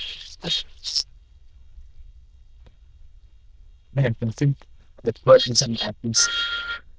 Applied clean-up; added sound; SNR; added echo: neural diffusion model UNIVERSE++.